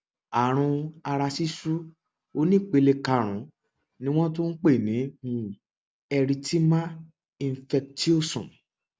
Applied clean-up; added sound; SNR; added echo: none; none; none; none.